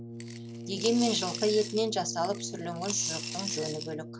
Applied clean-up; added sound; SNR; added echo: none; Brass instrument + Coin (dropping) / Glass; 7 dB; none.